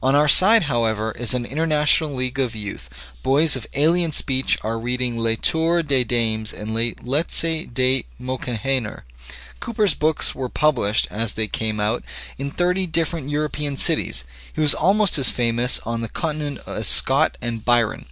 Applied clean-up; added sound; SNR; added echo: none; none; none; none.